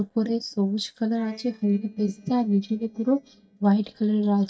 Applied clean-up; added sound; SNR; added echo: neural mask model DeepFilterNet 3.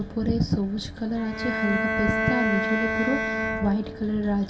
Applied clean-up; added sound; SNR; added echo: none; Bowed string instrument; 2 dB; reverberation time 0.2 s.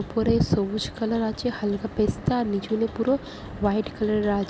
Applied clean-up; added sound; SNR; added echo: none; none; none; none.